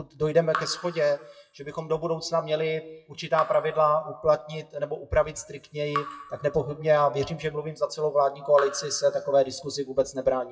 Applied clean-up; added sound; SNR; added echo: classical method WPE with log-MMSE.